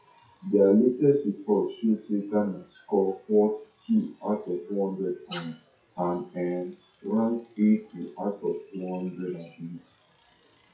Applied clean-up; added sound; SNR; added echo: classical method WPE with log-MMSE.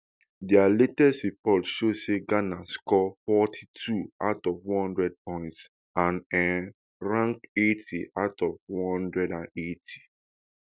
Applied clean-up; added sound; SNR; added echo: none; none; none; none.